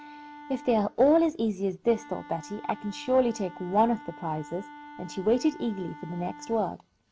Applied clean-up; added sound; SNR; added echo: none; Wind instrument, woodwind instrument; 18 dB; none.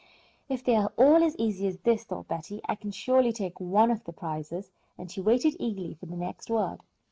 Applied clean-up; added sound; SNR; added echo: neural mask model Resemble Enhance denoiser.